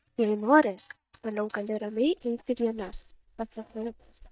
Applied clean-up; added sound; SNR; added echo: neural mask model DeepFilterNet 3.